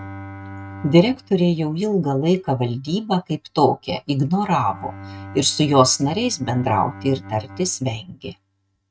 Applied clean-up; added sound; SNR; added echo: neural mask model RNNoise.